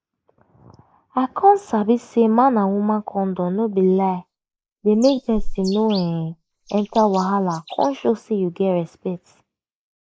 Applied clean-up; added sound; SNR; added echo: neural mask model Resemble Enhance denoiser.